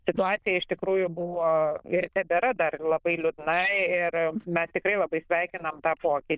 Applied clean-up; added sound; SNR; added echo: neural diffusion model UNIVERSE++.